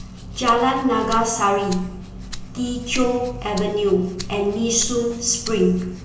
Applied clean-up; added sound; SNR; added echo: none; Rattle (instrument); 13 dB; reverberation time 0.9 s.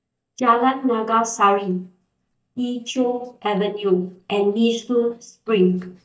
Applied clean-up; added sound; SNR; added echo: neural mask model DeepFilterNet 3.